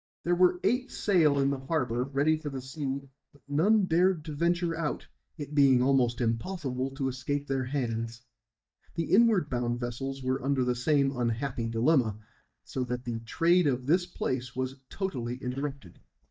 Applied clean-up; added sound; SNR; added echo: neural mask model DeepFilterNet 3.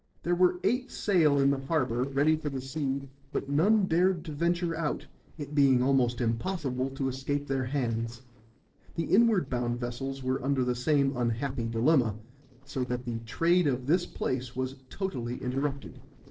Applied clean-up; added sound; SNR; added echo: neural separator model SepFormer DNS4.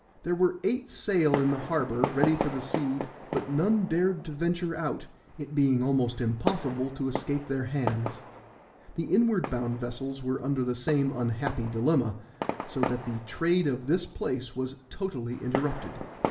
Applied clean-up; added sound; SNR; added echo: none; Fireworks; 9 dB; reverberation time 0.5 s.